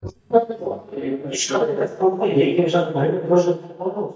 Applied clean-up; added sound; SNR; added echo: neural mask model DeepFilterNet 3.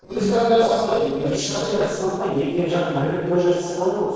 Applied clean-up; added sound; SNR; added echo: neural separator model SepFormer DNS4.